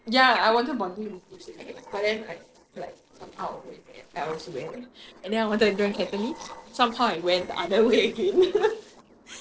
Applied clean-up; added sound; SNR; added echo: neural separator model SepFormer DNS4.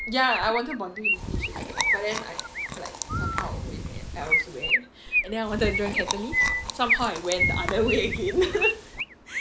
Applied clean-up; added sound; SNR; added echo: none; Chewing, mastication + Chirp, tweet; -1 dB; none.